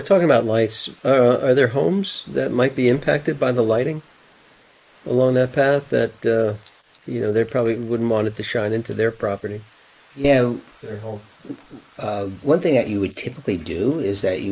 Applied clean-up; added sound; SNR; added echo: neural mask model Resemble Enhance denoiser.